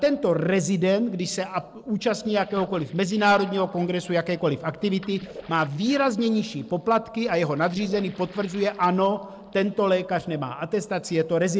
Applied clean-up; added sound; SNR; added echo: neural separator model SepFormer DNS4.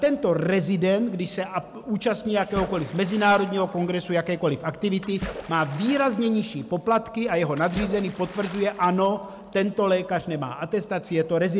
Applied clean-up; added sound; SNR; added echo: none; Splash, splatter; 15 dB; none.